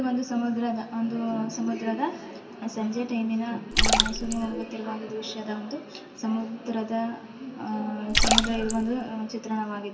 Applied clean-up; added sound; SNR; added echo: none; Splash, splatter; -5 dB; reverberation time 1.7 s.